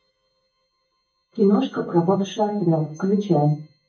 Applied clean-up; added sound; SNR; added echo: neural mask model DeepFilterNet 3.